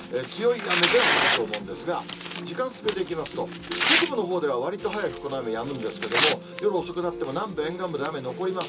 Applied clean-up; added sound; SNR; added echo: none; Tearing; 0 dB; reverberation time 0.2 s.